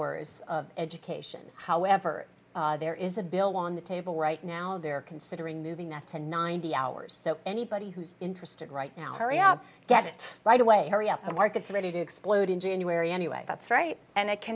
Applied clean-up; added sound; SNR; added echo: none; none; none; none.